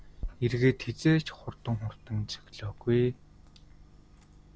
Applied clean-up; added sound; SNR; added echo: none; Chewing, mastication; 17 dB; none.